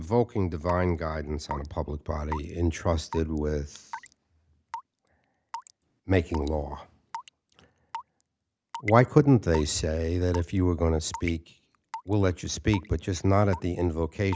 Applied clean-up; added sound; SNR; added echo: none; Raindrop / Drip / Water tap, faucet; 17 dB; none.